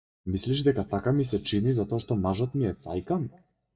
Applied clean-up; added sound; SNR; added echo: neural mask model DeepFilterNet 3.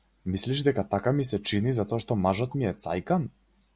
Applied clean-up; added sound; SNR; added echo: none; none; none; none.